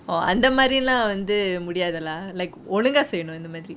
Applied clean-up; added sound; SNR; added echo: none; Boom; 20 dB; none.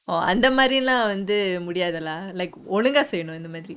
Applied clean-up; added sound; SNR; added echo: neural mask model Resemble Enhance denoiser.